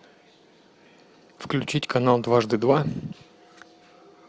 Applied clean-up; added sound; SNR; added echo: none; none; none; none.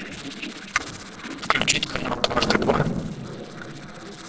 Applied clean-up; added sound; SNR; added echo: neural separator model SepFormer DNS4.